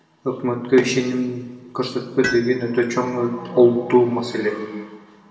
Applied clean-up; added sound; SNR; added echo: none; Tools; 15 dB; reverberation time 1.0 s.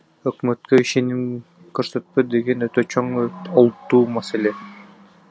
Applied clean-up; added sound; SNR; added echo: none; none; none; none.